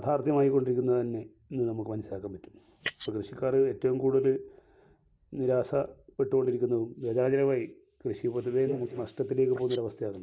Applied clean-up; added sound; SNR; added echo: neural mask model Resemble Enhance denoiser.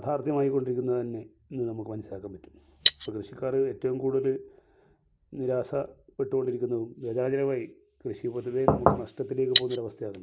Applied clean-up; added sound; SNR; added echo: none; Knock / Wood + Cutlery, silverware; -3 dB; none.